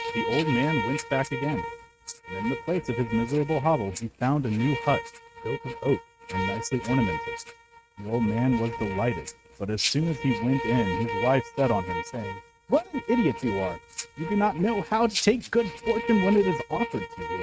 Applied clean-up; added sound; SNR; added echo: neural mask model RNNoise.